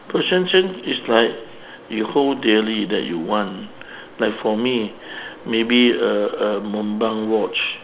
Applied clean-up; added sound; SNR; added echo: none; none; none; none.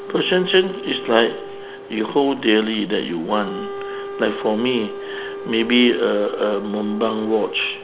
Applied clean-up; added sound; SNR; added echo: none; Wind instrument, woodwind instrument; 12 dB; none.